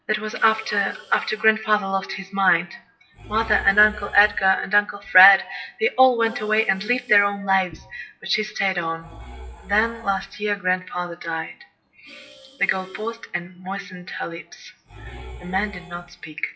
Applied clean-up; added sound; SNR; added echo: classical method WPE with log-MMSE.